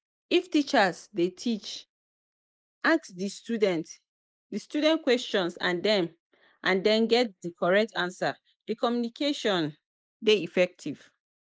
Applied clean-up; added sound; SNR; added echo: neural mask model Resemble Enhance denoiser.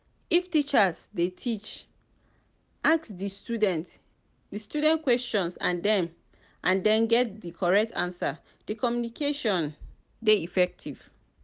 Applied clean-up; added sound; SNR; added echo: none; none; none; none.